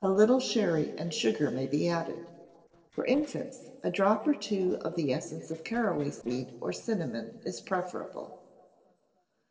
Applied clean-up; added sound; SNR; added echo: neural separator model SepFormer DNS4.